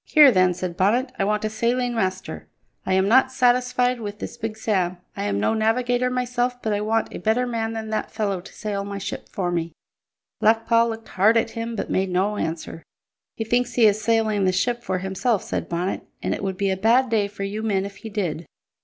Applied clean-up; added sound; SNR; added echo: none; none; none; none.